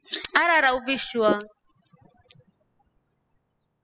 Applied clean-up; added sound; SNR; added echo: classical method spectral subtraction.